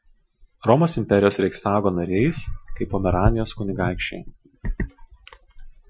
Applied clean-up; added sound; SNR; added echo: classical method Wiener filter.